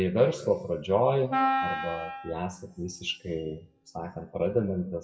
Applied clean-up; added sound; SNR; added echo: classical method WPE with log-MMSE.